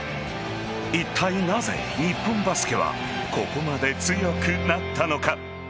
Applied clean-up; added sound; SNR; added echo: none; none; none; none.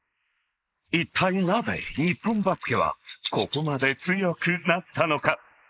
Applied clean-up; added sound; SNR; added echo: neural mask model Resemble Enhance denoiser.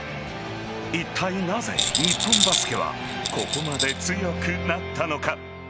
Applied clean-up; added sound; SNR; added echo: none; Rattle; -1 dB; none.